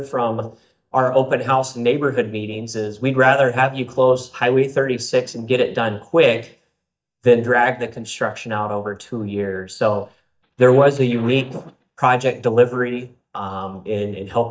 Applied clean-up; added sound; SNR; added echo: neural mask model DeepFilterNet 3.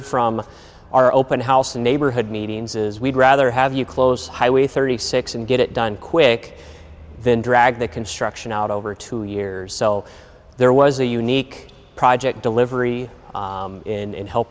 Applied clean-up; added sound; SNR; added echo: none; none; none; none.